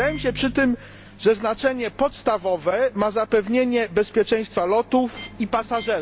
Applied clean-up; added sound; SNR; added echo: none; Microwave oven; 19 dB; none.